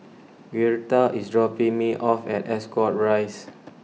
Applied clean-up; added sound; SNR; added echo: none; none; none; none.